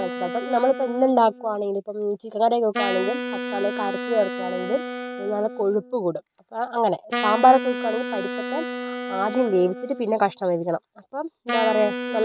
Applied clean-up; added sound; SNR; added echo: neural mask model RNNoise.